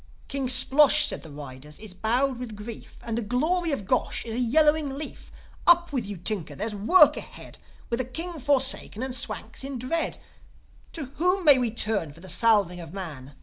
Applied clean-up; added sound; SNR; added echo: none; none; none; none.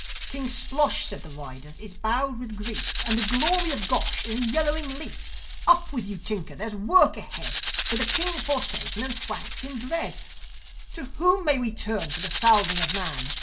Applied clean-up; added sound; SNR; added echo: none; Rattle (instrument); 8 dB; reverberation time 0.2 s.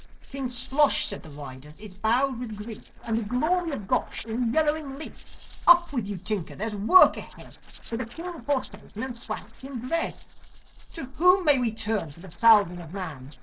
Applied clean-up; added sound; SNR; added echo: neural separator model SepFormer DNS4.